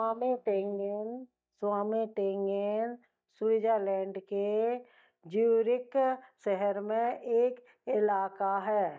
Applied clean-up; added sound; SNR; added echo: neural mask model DeepFilterNet 3.